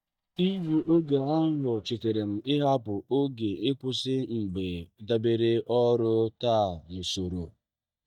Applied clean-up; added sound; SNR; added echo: neural mask model DeepFilterNet 3.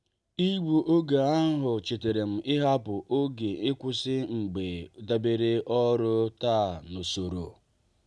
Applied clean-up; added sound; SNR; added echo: none; none; none; none.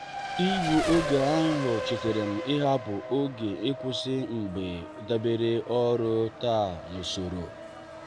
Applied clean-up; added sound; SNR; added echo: none; Race car, auto racing; 7 dB; none.